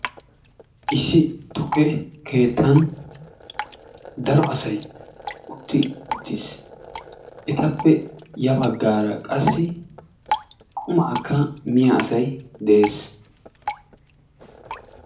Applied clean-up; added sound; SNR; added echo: none; Drip; 12 dB; reverberation time 0.4 s.